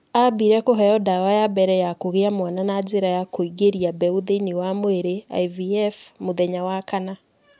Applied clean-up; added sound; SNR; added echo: none; none; none; none.